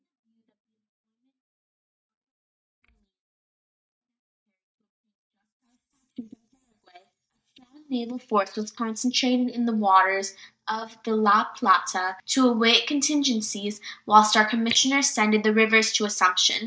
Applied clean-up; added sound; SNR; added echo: neural mask model DeepFilterNet 3.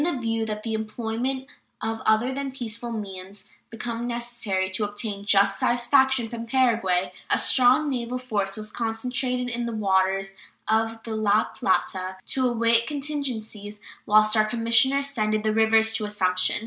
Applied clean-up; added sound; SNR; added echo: none; none; none; none.